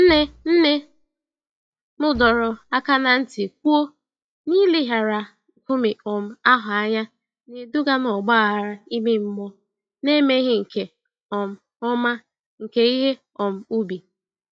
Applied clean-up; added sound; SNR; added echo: classical method log-MMSE.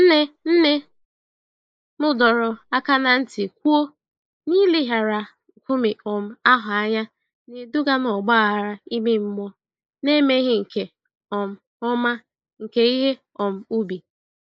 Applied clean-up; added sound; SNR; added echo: neural mask model Resemble Enhance denoiser.